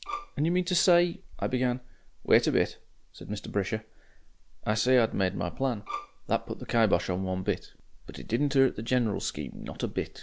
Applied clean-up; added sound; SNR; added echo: none; Bowed string instrument; 12 dB; none.